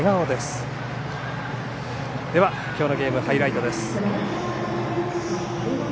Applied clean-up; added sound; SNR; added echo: none; none; none; none.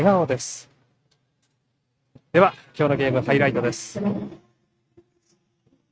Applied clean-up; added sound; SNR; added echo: neural mask model RNNoise.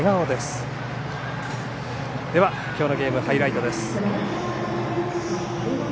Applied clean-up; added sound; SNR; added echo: none; Cutlery, silverware; 20 dB; none.